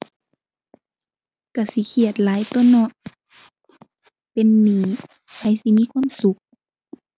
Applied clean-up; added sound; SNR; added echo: none; none; none; none.